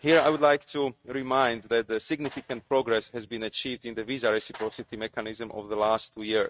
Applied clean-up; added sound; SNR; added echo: neural mask model RNNoise.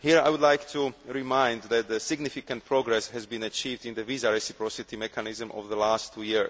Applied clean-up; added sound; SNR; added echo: none; none; none; none.